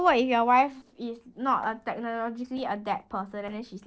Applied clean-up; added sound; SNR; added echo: neural separator model SepFormer DNS4.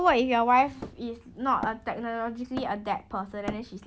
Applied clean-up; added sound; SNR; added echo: none; Hammer; 16 dB; none.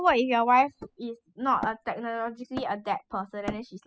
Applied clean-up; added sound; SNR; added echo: classical method spectral subtraction.